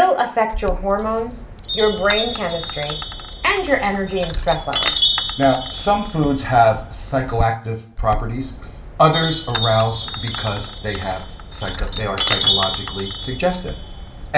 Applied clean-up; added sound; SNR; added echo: none; Chime; 5 dB; reverberation time 0.6 s.